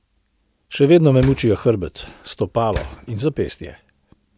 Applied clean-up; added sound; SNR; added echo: none; Slam; 15 dB; none.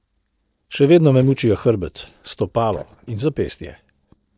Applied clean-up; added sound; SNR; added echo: neural separator model SepFormer DNS4.